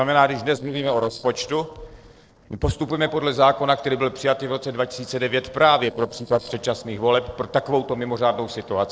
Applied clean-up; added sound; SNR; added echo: neural separator model SepFormer DNS4.